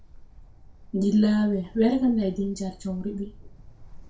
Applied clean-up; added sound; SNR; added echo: none; Bird; 18 dB; reverberation time 0.3 s.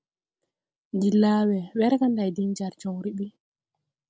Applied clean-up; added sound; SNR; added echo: none; none; none; none.